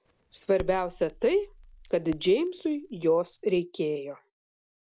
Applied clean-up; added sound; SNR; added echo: none; Crackle; 19 dB; none.